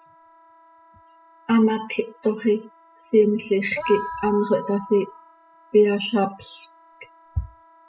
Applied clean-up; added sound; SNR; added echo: classical method spectral subtraction.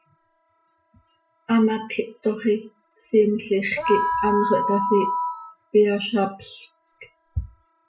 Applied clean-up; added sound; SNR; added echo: classical method Wiener filter.